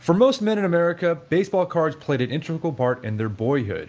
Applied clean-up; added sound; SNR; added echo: none; none; none; none.